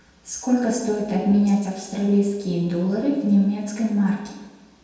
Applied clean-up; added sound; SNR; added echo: none; none; none; reverberation time 1.1 s.